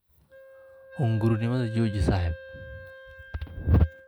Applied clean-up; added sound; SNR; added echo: none; Wind instrument, woodwind instrument; 18 dB; none.